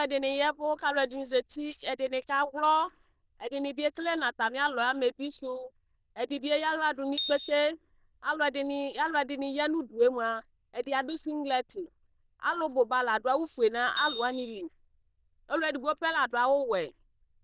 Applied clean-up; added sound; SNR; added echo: neural diffusion model UNIVERSE++.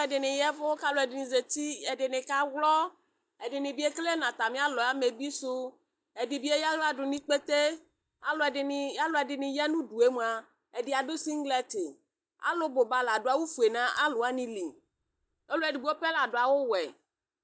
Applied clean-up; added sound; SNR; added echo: neural mask model DeepFilterNet 3.